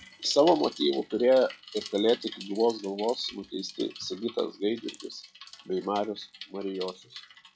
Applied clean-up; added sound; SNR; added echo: classical method log-MMSE.